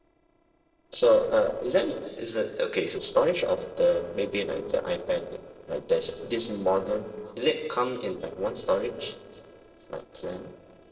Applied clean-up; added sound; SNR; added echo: neural separator model SepFormer DNS4.